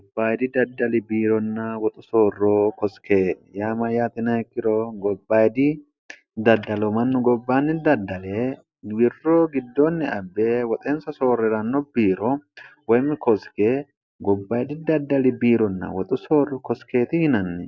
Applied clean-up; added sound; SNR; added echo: none; none; none; none.